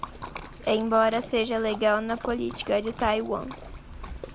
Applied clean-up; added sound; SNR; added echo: none; Splash, splatter; 15 dB; none.